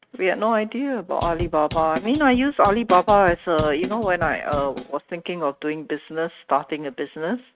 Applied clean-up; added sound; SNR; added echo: neural mask model RNNoise.